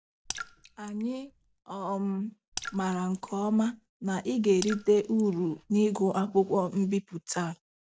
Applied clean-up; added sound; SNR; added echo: none; Raindrop / Splash, splatter; 15 dB; none.